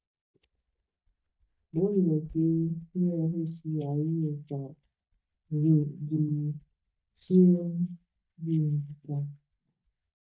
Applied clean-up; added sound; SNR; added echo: neural mask model DeepFilterNet 3.